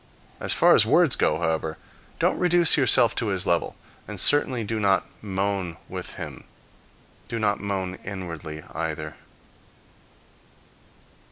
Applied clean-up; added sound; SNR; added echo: none; none; none; none.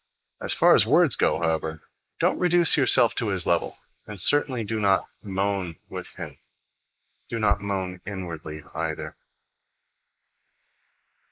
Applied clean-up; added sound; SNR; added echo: neural mask model Resemble Enhance denoiser.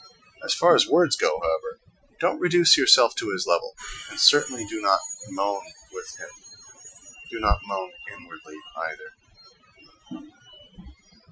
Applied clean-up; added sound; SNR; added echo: classical method Wiener filter.